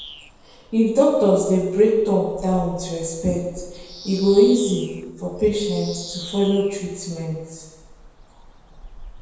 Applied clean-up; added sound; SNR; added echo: none; Bird vocalization, bird call, bird song; 19 dB; reverberation time 1.1 s.